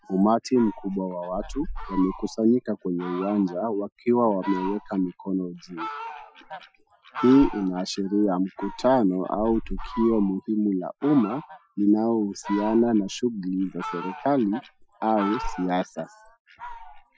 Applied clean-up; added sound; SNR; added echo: classical method Wiener filter.